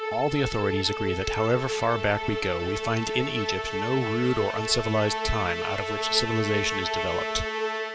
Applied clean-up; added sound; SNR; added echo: none; Musical instrument; 3 dB; none.